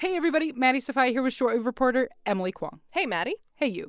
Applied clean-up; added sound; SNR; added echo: none; none; none; none.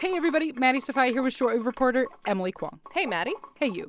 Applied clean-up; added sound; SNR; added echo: none; Sink (filling or washing) / Water; 20 dB; none.